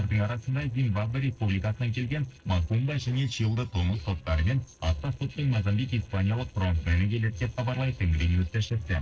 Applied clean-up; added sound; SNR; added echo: neural separator model SepFormer DNS4.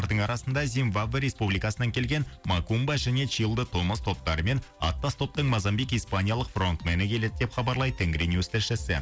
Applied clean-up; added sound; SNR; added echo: none; none; none; none.